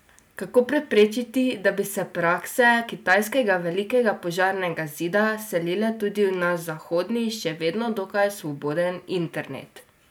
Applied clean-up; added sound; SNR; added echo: none; none; none; none.